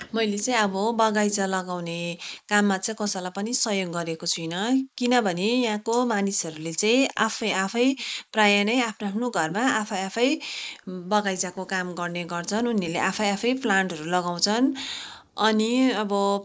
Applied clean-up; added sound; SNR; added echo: neural mask model Resemble Enhance denoiser.